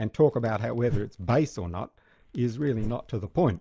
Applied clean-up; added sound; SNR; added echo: neural mask model Resemble Enhance denoiser.